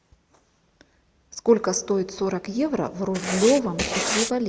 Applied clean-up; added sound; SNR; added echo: none; Writing; 2 dB; none.